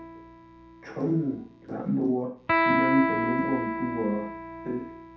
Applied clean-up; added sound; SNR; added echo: none; Electric guitar; 1 dB; reverberation time 0.7 s.